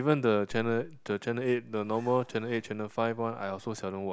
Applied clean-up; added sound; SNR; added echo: none; Zipper (clothing); 18 dB; none.